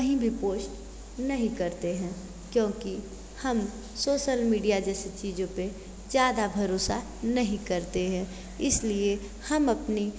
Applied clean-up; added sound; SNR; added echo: none; none; none; none.